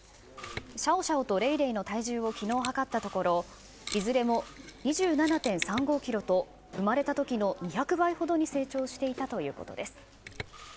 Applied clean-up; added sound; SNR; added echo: none; Mechanisms; 17 dB; none.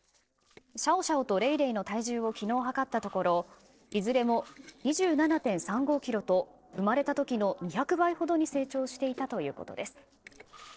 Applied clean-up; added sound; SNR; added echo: neural separator model SepFormer DNS4.